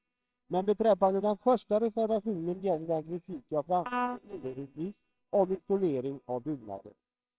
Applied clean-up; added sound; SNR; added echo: neural separator model SepFormer WHAMR!.